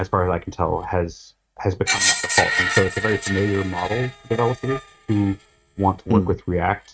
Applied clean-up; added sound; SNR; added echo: neural mask model RNNoise.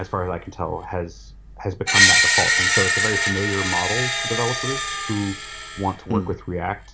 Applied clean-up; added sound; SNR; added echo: none; Screech; -4 dB; none.